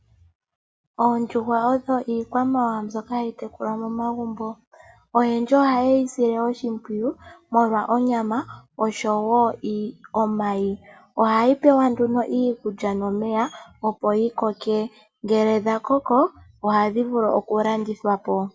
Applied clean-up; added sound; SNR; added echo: none; none; none; none.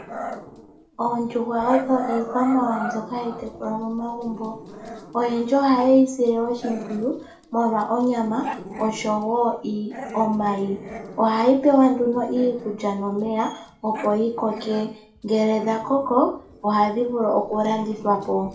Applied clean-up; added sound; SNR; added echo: none; Growling; 14 dB; reverberation time 0.4 s.